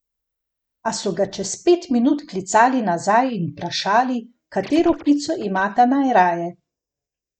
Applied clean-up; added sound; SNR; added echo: neural mask model DeepFilterNet 3.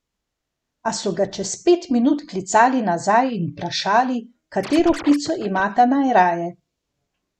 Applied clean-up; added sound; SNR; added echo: none; Scratching (performance technique); 14 dB; none.